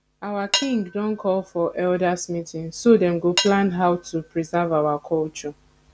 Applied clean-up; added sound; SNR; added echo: none; Cutlery, silverware / Dishes, pots, and pans; 11 dB; none.